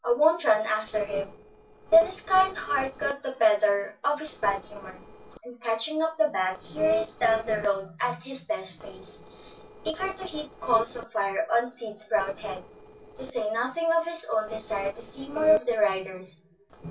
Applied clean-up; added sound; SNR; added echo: neural separator model SepFormer DNS4.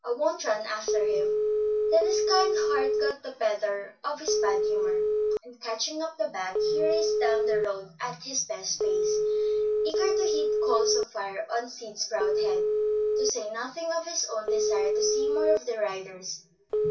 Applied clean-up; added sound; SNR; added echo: none; Telephone; -4 dB; reverberation time 0.3 s.